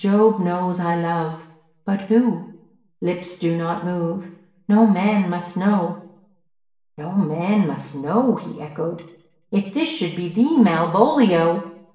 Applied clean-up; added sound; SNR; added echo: none; none; none; reverberation time 0.7 s.